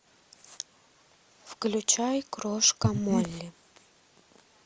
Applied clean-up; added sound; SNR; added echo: none; Breathing; -3 dB; none.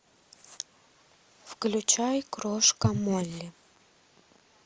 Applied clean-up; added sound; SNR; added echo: neural mask model Resemble Enhance denoiser.